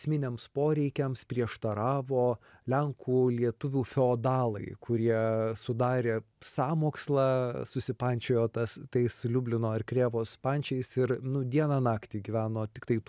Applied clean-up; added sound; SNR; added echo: none; none; none; none.